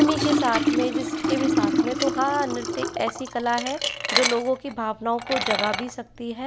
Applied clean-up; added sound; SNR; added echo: none; Liquid; -1 dB; none.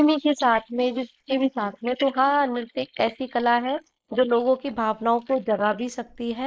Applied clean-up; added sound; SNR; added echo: neural mask model Resemble Enhance denoiser.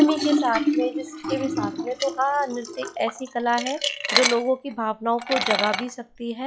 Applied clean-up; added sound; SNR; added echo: classical method log-MMSE.